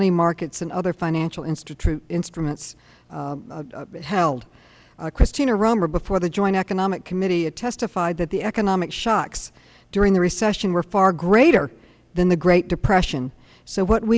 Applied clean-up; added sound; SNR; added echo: none; none; none; none.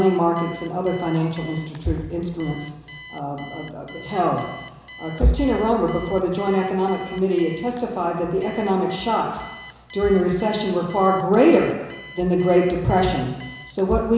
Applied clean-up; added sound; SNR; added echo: none; Alarm; 18 dB; reverberation time 1.0 s.